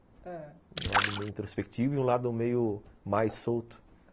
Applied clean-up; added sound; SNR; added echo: none; Splash, splatter; 3 dB; none.